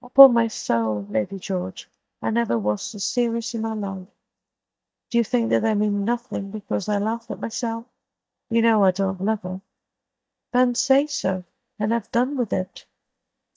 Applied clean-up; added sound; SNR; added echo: neural mask model DeepFilterNet 3.